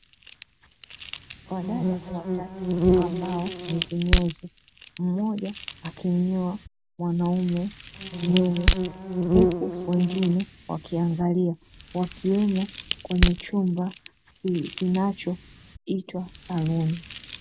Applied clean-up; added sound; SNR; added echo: none; Insect + Crack; 2 dB; none.